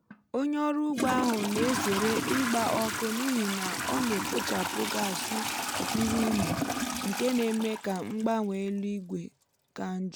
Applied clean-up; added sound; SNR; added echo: none; Trickle, dribble / Toilet flush; 3 dB; none.